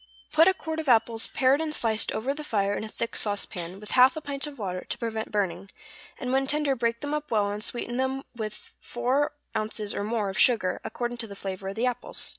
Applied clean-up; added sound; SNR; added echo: none; none; none; none.